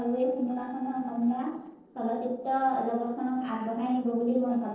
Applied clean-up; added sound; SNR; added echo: neural separator model SepFormer DNS4.